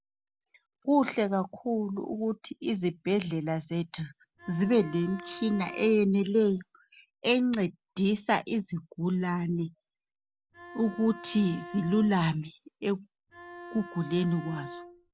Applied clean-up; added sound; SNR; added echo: none; Bowed string instrument; 15 dB; none.